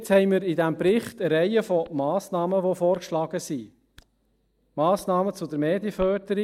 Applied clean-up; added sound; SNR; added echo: neural mask model DeepFilterNet 3.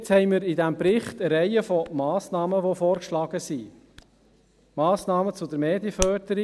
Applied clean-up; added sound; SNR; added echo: none; Hands; 18 dB; none.